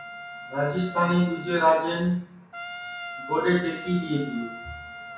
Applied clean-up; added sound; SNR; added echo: none; Trumpet; 13 dB; reverberation time 0.5 s.